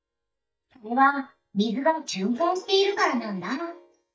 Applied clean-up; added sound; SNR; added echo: neural mask model DeepFilterNet 3.